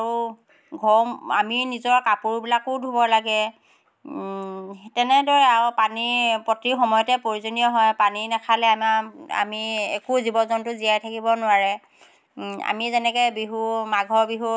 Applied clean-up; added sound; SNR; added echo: none; none; none; none.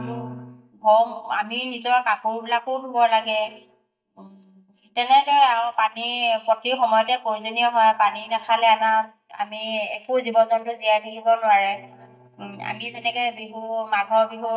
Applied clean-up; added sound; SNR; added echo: neural mask model DeepFilterNet 3.